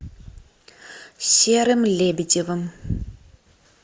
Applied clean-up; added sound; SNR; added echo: none; none; none; none.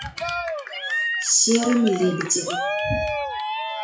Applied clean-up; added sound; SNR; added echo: classical method WPE with log-MMSE.